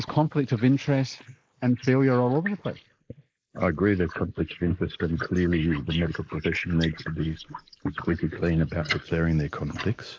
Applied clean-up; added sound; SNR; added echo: neural mask model Resemble Enhance denoiser.